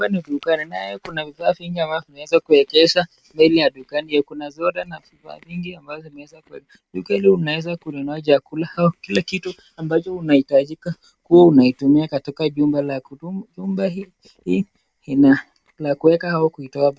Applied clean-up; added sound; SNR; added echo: neural mask model RNNoise.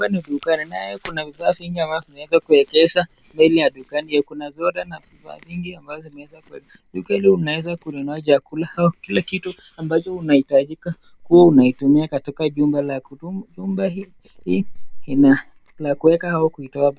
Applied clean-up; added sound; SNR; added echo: none; Chewing, mastication; 18 dB; none.